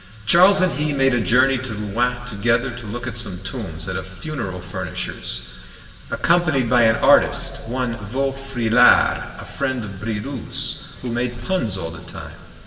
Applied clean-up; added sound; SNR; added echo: none; Vehicle; 17 dB; reverberation time 1.9 s.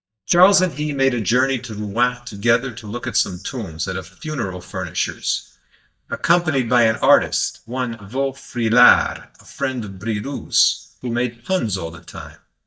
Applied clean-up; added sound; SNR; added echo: neural mask model DeepFilterNet 3.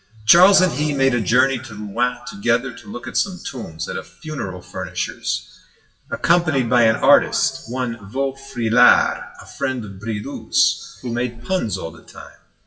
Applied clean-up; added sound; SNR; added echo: classical method WPE with log-MMSE.